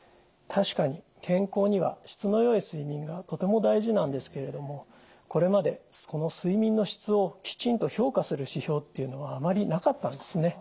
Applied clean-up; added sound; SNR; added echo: none; none; none; none.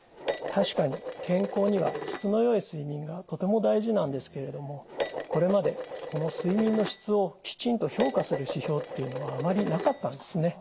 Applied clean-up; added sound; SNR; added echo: none; Dishes, pots, and pans; 8 dB; none.